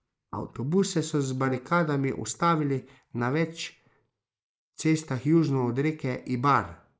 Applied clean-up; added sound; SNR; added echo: neural mask model Resemble Enhance denoiser.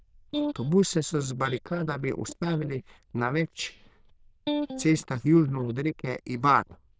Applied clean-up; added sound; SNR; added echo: neural diffusion model UNIVERSE++.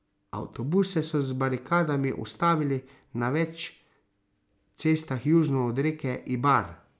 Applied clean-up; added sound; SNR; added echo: none; none; none; none.